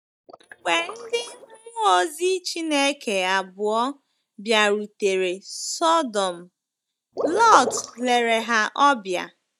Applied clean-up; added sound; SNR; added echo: neural mask model DeepFilterNet 3.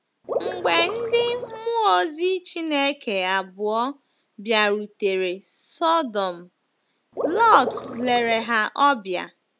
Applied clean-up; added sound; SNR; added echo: none; Water / Liquid; 6 dB; none.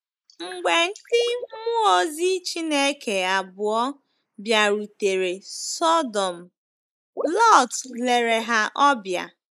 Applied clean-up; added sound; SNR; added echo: neural mask model Resemble Enhance denoiser.